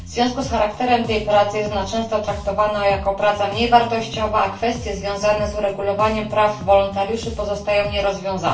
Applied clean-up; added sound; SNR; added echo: none; Bass guitar; 13 dB; reverberation time 0.4 s.